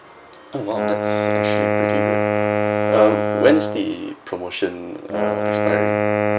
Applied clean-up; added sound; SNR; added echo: none; Wind instrument, woodwind instrument; -2 dB; none.